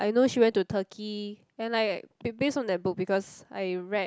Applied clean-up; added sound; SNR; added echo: none; none; none; none.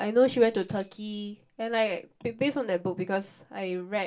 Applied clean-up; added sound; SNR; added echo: none; Tambourine; 19 dB; reverberation time 0.2 s.